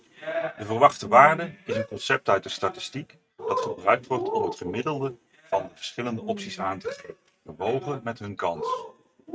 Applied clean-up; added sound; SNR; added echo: neural mask model RNNoise.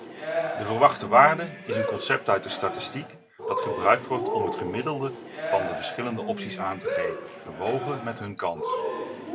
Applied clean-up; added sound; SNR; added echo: none; Cheering; 5 dB; none.